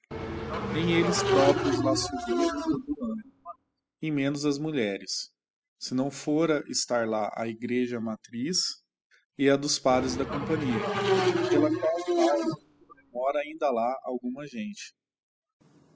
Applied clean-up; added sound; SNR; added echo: classical method spectral subtraction.